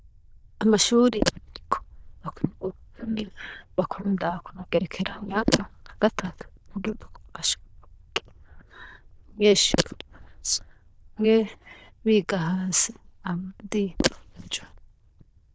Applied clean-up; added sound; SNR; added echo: neural diffusion model UNIVERSE++.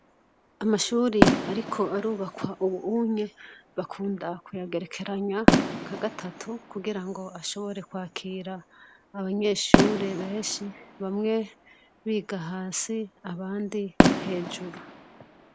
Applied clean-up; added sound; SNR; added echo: none; Fireworks; -1 dB; none.